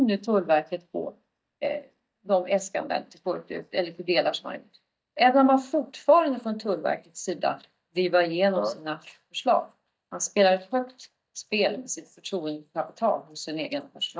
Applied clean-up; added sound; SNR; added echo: neural mask model DeepFilterNet 3.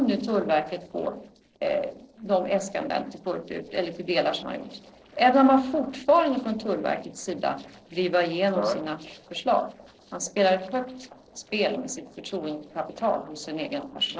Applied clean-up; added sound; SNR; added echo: neural separator model SepFormer DNS4.